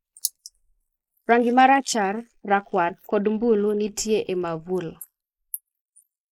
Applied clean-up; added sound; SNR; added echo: neural mask model Resemble Enhance denoiser.